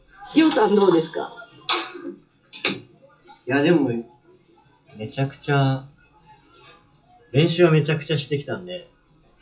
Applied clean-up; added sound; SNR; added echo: classical method WPE with log-MMSE.